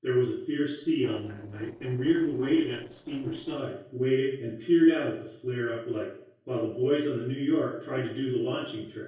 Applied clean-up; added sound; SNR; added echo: neural separator model SepFormer DNS4.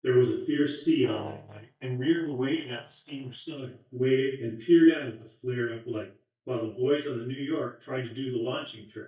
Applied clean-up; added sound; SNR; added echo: neural mask model DeepFilterNet 3.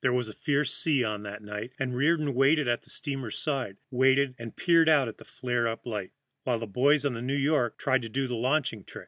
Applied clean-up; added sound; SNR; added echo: none; none; none; none.